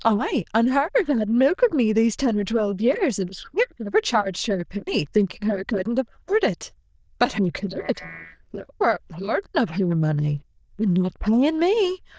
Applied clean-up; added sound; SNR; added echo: neural diffusion model UNIVERSE++.